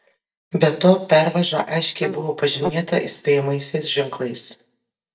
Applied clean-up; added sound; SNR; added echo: neural mask model DeepFilterNet 3.